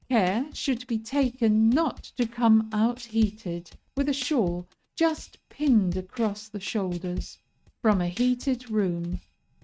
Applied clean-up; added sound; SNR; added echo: neural mask model RNNoise.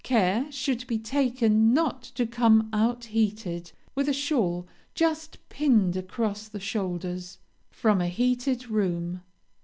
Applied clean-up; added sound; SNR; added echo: none; none; none; none.